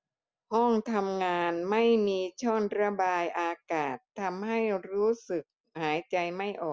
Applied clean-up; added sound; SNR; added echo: none; none; none; none.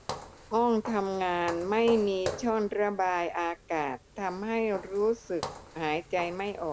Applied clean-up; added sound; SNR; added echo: none; Walk, footsteps; 13 dB; none.